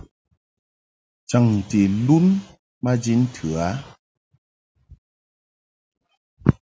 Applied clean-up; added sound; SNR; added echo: none; none; none; none.